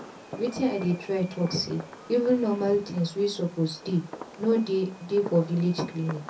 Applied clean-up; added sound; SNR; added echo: none; Fireworks; 16 dB; reverberation time 0.3 s.